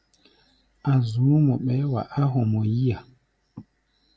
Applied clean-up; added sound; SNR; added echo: none; none; none; none.